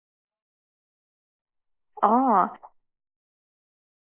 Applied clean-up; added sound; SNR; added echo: neural mask model Resemble Enhance denoiser.